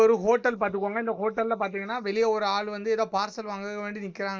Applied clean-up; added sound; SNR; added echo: neural mask model Resemble Enhance denoiser.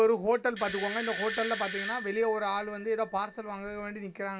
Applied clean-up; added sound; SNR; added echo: none; Bell / Doorbell; -3 dB; none.